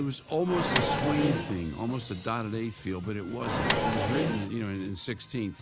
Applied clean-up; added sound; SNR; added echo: none; Microwave oven; -3 dB; none.